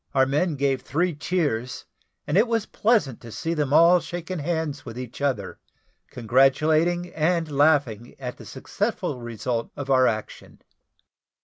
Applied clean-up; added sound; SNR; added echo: none; none; none; none.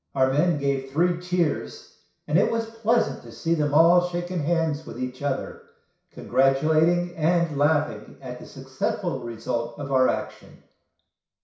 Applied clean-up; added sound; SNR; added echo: none; none; none; reverberation time 0.6 s.